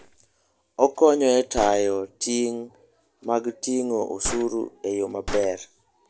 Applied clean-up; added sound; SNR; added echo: none; Gunshot, gunfire; 16 dB; none.